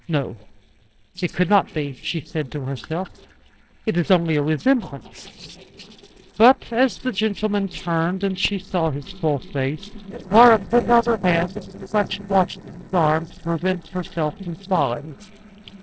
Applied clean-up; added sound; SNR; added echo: neural separator model SepFormer DNS4.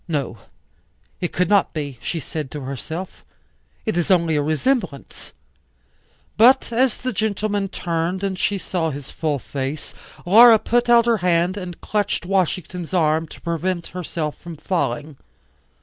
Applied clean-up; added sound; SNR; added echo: none; none; none; none.